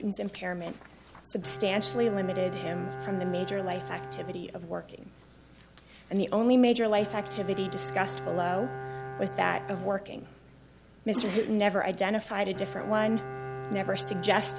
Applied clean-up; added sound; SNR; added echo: none; Bowed string instrument; 10 dB; none.